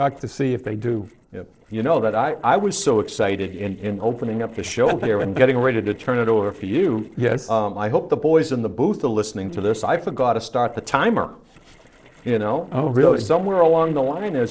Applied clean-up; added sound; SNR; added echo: neural separator model SepFormer DNS4.